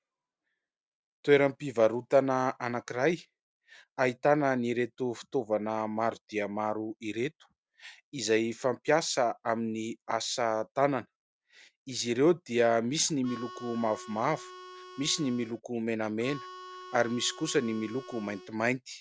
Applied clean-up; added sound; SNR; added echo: none; Harmonica; 15 dB; none.